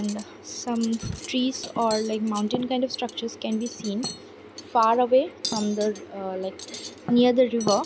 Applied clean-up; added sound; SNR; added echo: none; Cutlery, silverware; 13 dB; none.